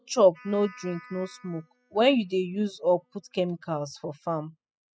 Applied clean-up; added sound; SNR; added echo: classical method spectral subtraction.